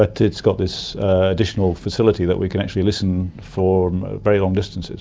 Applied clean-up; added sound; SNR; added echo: none; none; none; none.